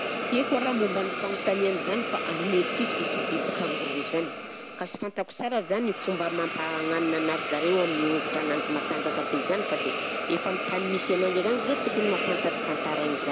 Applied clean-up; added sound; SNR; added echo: none; Hiss; 2 dB; none.